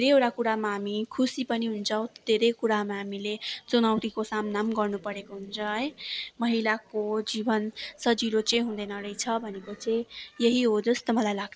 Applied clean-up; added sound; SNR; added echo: neural separator model SepFormer DNS4.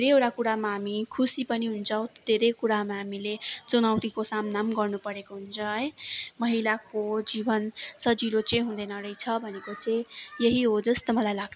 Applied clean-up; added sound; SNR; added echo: none; none; none; none.